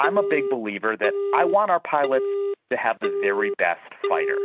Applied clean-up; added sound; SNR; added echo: neural mask model RNNoise.